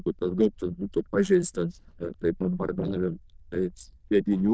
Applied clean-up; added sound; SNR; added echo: neural diffusion model UNIVERSE++.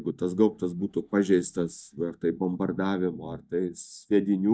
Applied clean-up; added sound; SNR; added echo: neural mask model DeepFilterNet 3.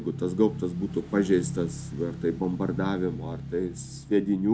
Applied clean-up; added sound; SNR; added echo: none; Motorcycle / Engine; 9 dB; none.